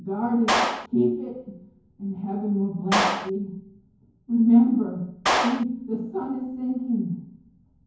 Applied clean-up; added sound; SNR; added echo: none; Clapping; 4 dB; reverberation time 0.9 s.